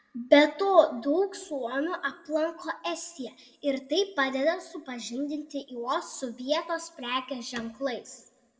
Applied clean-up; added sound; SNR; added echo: none; none; none; reverberation time 0.7 s.